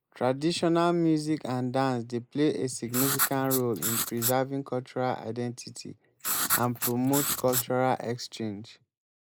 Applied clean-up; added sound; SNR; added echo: neural mask model Resemble Enhance denoiser.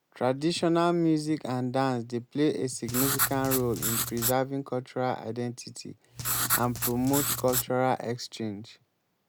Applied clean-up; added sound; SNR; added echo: none; Writing; 1 dB; none.